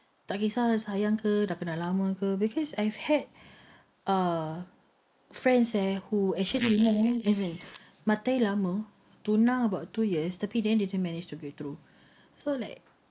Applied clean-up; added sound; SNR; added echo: neural mask model Resemble Enhance denoiser.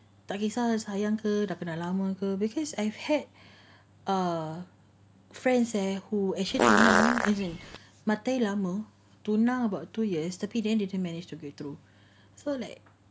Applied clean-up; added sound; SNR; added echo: none; Fart; -5 dB; none.